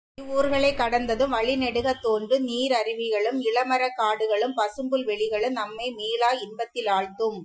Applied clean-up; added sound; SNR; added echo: classical method Wiener filter.